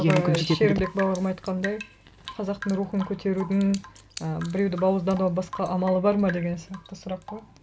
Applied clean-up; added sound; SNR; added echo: none; Zipper (clothing) + Drip / Rain; 16 dB; none.